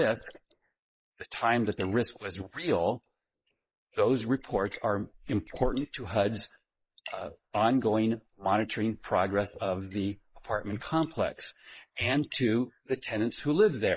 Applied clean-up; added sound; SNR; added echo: neural mask model Resemble Enhance denoiser.